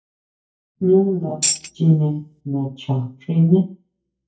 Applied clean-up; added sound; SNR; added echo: neural mask model DeepFilterNet 3.